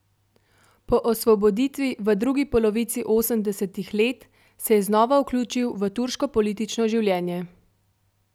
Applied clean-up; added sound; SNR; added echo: none; none; none; none.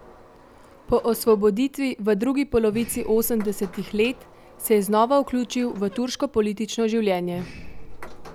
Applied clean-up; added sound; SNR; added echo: none; Sliding door; 17 dB; none.